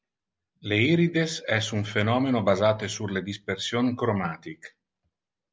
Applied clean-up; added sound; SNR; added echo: none; none; none; none.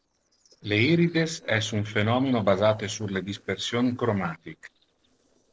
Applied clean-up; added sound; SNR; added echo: neural separator model SepFormer DNS4.